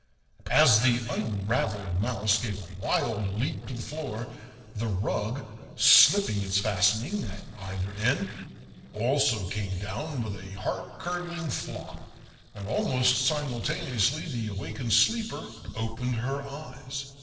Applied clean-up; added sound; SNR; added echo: neural separator model SepFormer DNS4.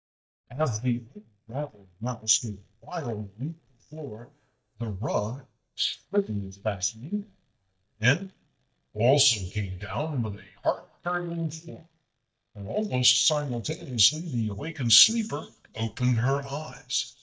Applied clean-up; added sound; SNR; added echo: neural mask model DeepFilterNet 3.